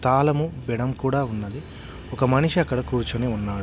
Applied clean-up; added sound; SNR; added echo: none; none; none; none.